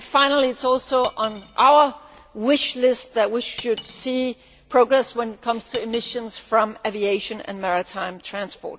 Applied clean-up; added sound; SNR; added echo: none; Cutlery, silverware; 16 dB; none.